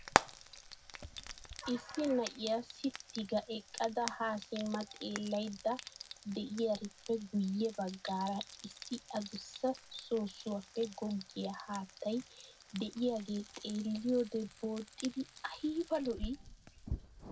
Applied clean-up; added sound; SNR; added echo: none; Frying (food); 7 dB; reverberation time 0.3 s.